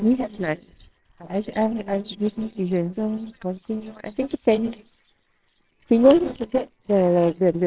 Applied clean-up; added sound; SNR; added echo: neural separator model SepFormer WHAMR!.